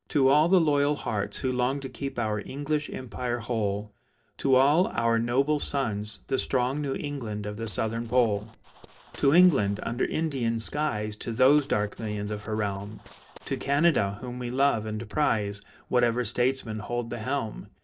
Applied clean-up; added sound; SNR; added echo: neural separator model SepFormer DNS4.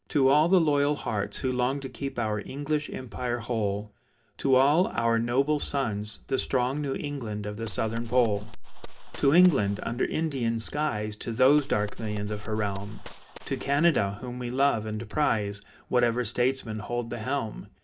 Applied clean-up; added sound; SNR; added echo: none; Gunshot, gunfire; 7 dB; reverberation time 0.3 s.